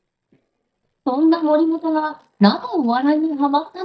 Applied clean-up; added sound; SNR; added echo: neural mask model DeepFilterNet 3.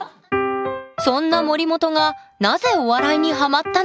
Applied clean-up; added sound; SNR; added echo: none; none; none; none.